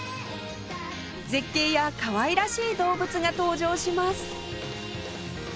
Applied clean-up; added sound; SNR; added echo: none; none; none; none.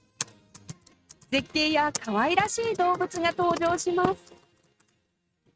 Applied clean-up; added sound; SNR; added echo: neural mask model RNNoise.